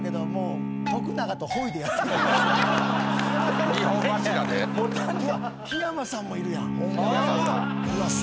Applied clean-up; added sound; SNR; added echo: none; Bowed string instrument; 2 dB; none.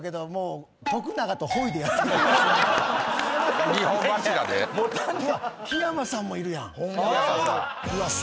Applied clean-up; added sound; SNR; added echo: none; none; none; none.